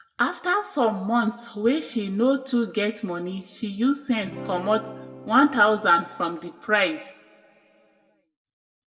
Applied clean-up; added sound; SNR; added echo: none; Acoustic guitar / Strum; 15 dB; reverberation time 1.5 s.